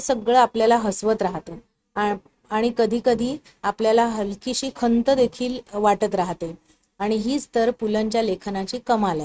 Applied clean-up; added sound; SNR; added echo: neural mask model RNNoise.